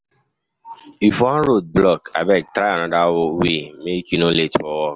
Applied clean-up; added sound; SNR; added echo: none; none; none; none.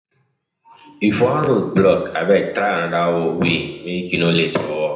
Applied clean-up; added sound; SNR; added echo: none; none; none; reverberation time 0.8 s.